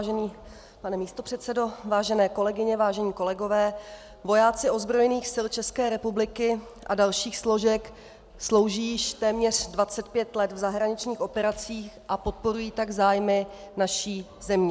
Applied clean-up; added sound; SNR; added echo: none; none; none; none.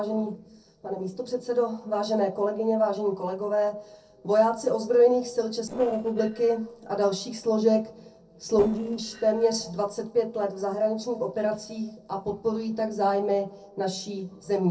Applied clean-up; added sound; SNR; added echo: neural separator model SepFormer DNS4.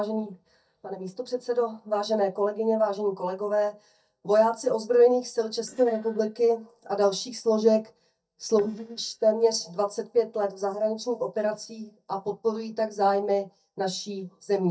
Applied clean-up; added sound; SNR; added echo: neural mask model DeepFilterNet 3.